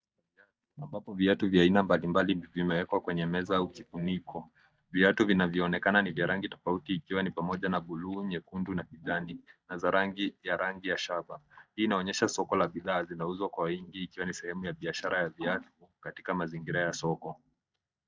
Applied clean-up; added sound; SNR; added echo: neural mask model DeepFilterNet 3.